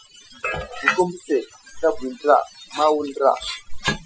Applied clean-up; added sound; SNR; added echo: classical method Wiener filter.